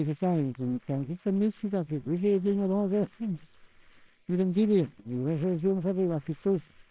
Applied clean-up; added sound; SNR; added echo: neural separator model SepFormer WHAMR!.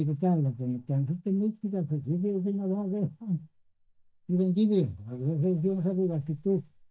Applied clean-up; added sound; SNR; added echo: neural mask model DeepFilterNet 3.